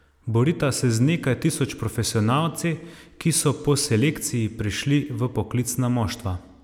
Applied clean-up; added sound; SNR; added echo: none; none; none; none.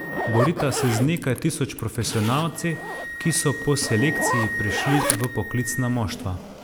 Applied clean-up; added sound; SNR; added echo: none; Wind instrument, woodwind instrument + Zipper (clothing); 5 dB; none.